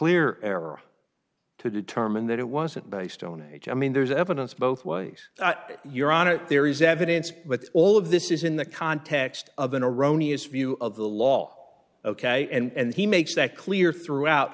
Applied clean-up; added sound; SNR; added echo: none; none; none; none.